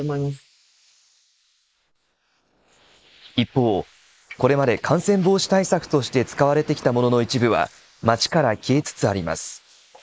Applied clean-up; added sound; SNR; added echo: neural mask model Resemble Enhance denoiser.